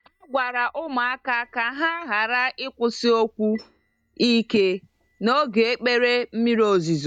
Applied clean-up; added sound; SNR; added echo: neural mask model DeepFilterNet 3.